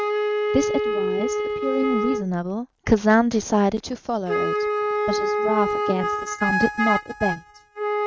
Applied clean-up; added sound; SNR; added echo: neural mask model RNNoise.